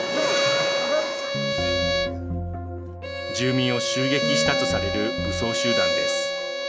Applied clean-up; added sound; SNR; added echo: none; Bowed string instrument; -2 dB; none.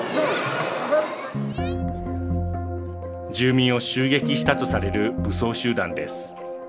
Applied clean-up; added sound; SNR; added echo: none; none; none; none.